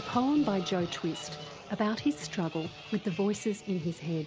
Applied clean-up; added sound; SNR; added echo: none; none; none; none.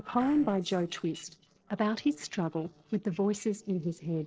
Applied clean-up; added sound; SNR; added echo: neural separator model SepFormer DNS4.